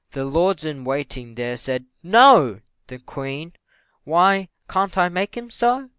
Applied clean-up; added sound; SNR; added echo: none; none; none; none.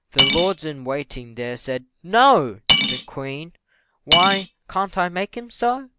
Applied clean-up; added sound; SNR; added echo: none; Cutlery, silverware / Dishes, pots, and pans; 0 dB; none.